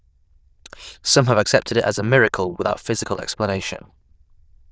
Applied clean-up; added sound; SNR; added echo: neural diffusion model UNIVERSE++.